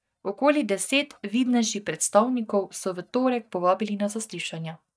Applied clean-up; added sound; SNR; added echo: neural mask model DeepFilterNet 3.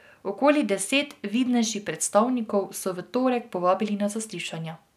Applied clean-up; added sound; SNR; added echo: none; none; none; none.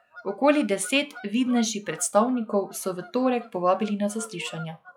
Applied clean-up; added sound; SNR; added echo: classical method log-MMSE.